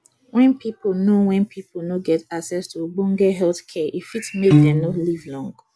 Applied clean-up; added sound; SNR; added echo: none; Piano; -4 dB; none.